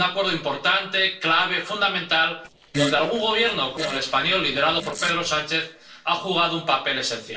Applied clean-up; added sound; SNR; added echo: neural separator model SepFormer DNS4.